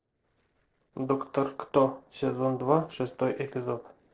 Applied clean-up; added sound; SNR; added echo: neural separator model SepFormer DNS4.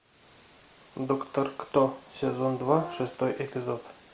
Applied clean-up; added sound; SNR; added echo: none; Brass instrument; 14 dB; none.